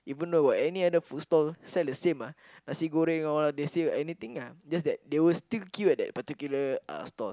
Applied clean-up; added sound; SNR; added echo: none; none; none; none.